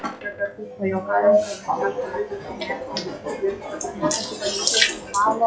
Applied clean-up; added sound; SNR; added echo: classical method WPE with log-MMSE.